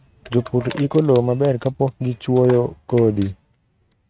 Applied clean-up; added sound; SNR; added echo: neural mask model RNNoise.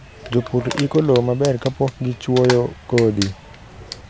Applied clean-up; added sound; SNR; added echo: none; Crumpling, crinkling; 14 dB; none.